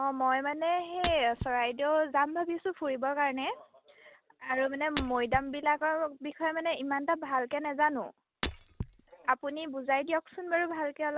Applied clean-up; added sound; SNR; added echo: none; Shatter; 6 dB; none.